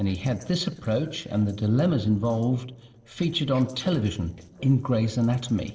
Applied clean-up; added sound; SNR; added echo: neural separator model SepFormer DNS4.